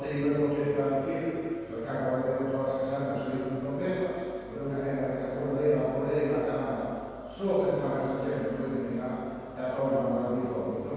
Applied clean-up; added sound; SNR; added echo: none; none; none; reverberation time 2.1 s.